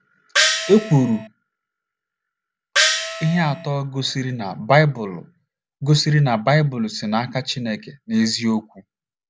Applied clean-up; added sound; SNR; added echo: none; Gong; 0 dB; none.